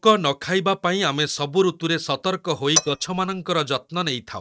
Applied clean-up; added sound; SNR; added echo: neural mask model RNNoise.